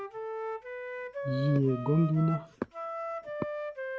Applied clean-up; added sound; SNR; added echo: none; Wind instrument, woodwind instrument; 6 dB; none.